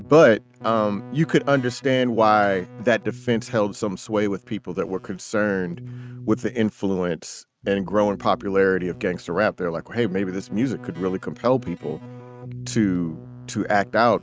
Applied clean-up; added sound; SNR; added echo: neural mask model RNNoise.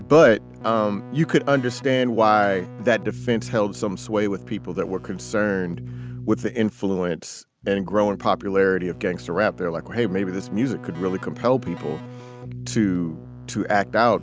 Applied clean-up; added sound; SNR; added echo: none; Keyboard (musical); 15 dB; none.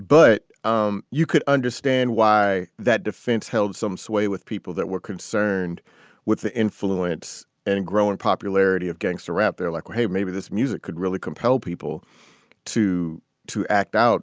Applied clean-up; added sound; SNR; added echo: none; none; none; none.